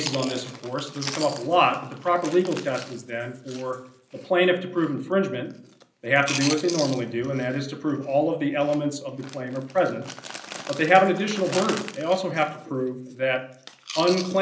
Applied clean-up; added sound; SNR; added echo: none; Chewing, mastication; 13 dB; reverberation time 0.5 s.